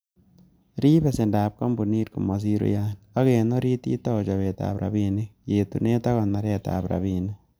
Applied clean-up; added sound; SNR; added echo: none; none; none; none.